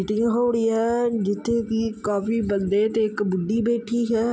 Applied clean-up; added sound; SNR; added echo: none; none; none; none.